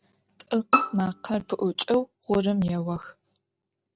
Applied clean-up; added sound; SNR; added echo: none; Bowed string instrument; -1 dB; none.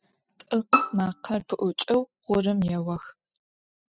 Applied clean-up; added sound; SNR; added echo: classical method spectral subtraction.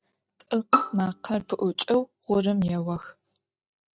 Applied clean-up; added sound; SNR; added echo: neural mask model DeepFilterNet 3.